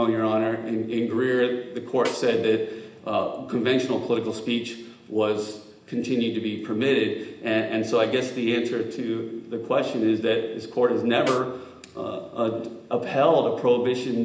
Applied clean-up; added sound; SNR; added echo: none; Snare drum; 15 dB; reverberation time 0.8 s.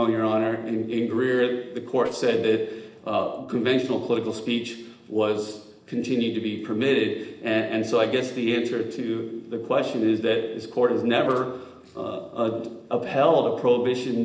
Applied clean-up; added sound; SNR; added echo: neural separator model SepFormer DNS4.